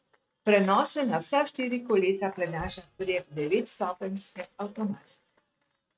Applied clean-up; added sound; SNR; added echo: neural mask model RNNoise.